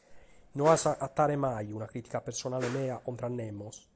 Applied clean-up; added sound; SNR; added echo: none; Whoosh, swoosh, swish; 14 dB; none.